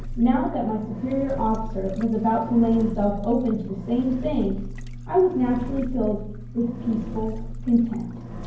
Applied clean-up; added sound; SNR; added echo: none; Engine; 9 dB; reverberation time 0.9 s.